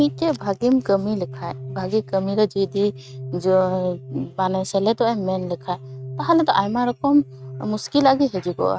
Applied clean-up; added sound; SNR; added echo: neural mask model RNNoise.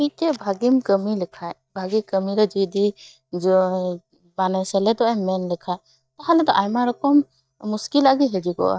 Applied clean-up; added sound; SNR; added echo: neural mask model DeepFilterNet 3.